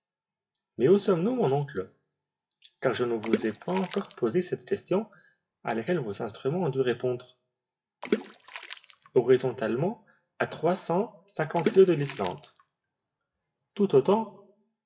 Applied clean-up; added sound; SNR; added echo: classical method WPE with log-MMSE.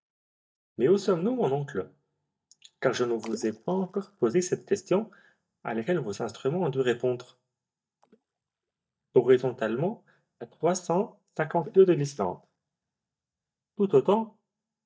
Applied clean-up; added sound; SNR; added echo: neural mask model DeepFilterNet 3.